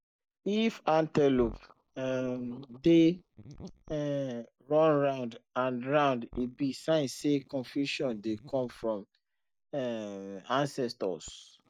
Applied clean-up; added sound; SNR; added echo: neural mask model DeepFilterNet 3.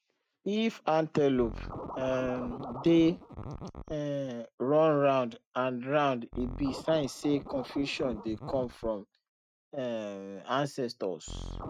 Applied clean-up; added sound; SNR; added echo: neural mask model RNNoise.